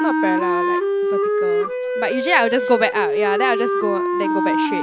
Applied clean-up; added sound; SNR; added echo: none; Wind instrument, woodwind instrument; -3 dB; none.